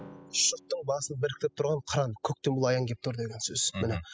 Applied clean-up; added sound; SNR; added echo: classical method spectral subtraction.